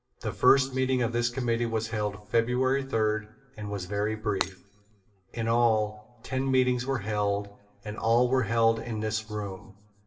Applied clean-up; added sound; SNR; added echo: none; Shatter; 11 dB; reverberation time 0.8 s.